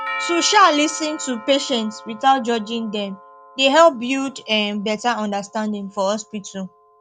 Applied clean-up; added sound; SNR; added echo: none; Doorbell; 15 dB; none.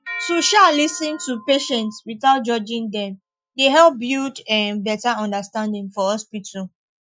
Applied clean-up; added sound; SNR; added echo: classical method Wiener filter.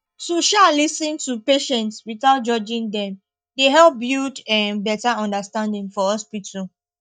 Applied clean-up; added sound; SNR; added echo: neural mask model DeepFilterNet 3.